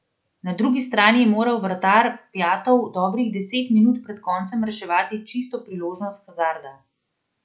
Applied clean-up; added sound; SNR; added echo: none; none; none; none.